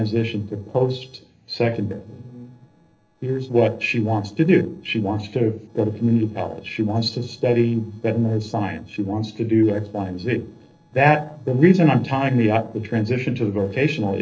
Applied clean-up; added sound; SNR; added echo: neural separator model SepFormer DNS4.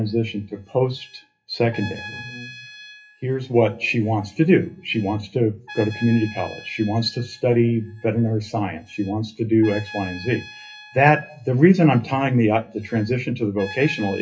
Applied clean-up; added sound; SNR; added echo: classical method WPE with log-MMSE.